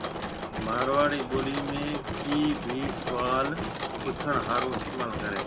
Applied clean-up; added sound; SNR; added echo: none; Mechanisms; 3 dB; reverberation time 0.2 s.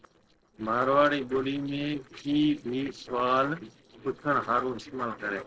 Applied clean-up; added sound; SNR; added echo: neural separator model SepFormer DNS4.